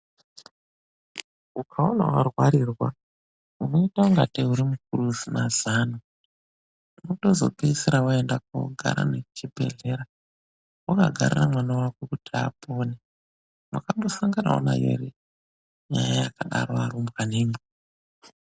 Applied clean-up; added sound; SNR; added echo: none; none; none; none.